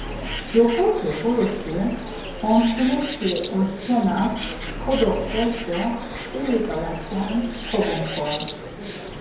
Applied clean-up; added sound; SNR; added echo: none; Bird; 8 dB; reverberation time 0.9 s.